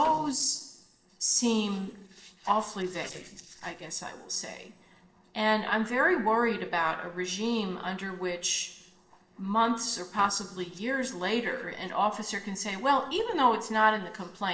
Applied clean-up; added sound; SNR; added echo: neural separator model SepFormer DNS4.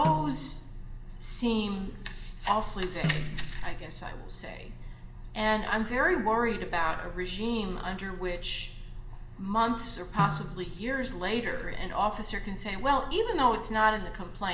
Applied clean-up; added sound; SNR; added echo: none; Snare drum; 8 dB; reverberation time 0.8 s.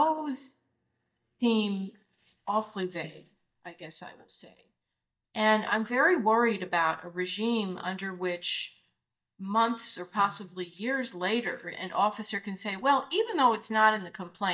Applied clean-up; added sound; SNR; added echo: neural mask model DeepFilterNet 3.